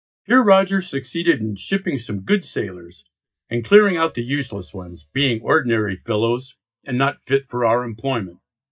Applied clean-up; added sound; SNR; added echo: neural mask model DeepFilterNet 3.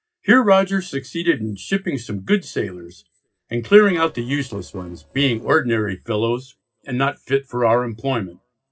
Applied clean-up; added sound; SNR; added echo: neural separator model SepFormer DNS4.